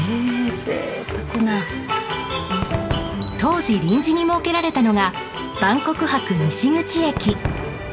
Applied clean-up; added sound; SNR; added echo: none; Crowd / Cheering / Fireworks; 12 dB; reverberation time 0.2 s.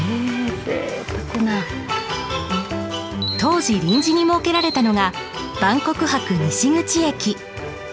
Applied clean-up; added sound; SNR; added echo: none; none; none; none.